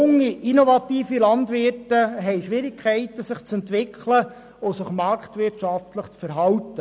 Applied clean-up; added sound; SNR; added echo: none; none; none; none.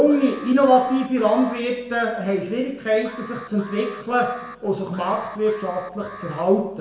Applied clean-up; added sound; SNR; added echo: none; Alarm; 17 dB; reverberation time 0.7 s.